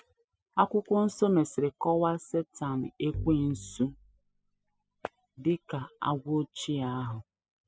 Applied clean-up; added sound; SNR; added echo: classical method spectral subtraction.